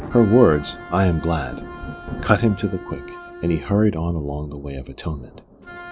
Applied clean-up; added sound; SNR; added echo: none; Wind instrument, woodwind instrument + Thunder; 14 dB; none.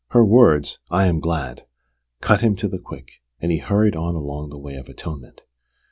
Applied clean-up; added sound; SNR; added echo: none; none; none; none.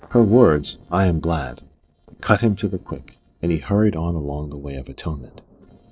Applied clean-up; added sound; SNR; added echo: neural separator model SepFormer DNS4.